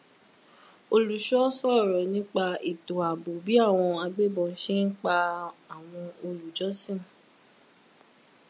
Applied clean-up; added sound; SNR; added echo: none; none; none; none.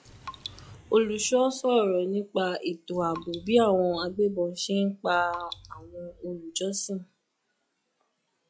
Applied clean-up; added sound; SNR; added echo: classical method log-MMSE.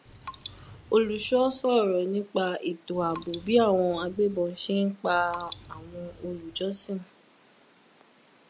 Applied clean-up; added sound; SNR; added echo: none; Raindrop; 19 dB; none.